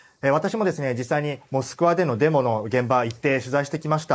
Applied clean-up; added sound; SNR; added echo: neural mask model Resemble Enhance denoiser.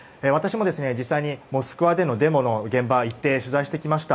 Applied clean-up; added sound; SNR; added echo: none; none; none; none.